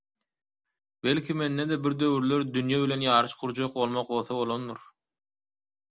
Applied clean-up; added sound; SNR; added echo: none; none; none; none.